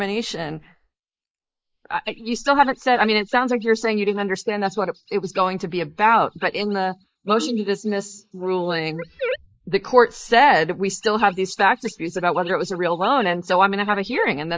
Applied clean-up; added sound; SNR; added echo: neural mask model Resemble Enhance denoiser.